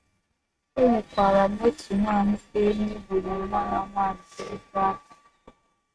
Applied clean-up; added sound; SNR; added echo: neural mask model RNNoise.